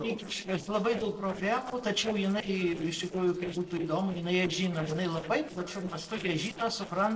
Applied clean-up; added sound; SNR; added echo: neural separator model SepFormer DNS4.